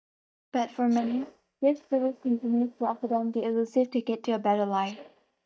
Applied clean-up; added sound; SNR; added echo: neural mask model DeepFilterNet 3.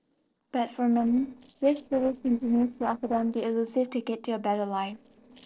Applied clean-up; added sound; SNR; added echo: neural separator model SepFormer DNS4.